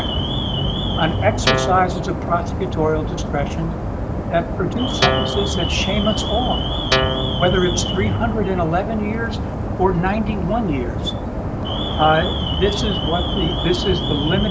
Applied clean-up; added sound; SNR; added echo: none; Guitar + Alarm; -1 dB; none.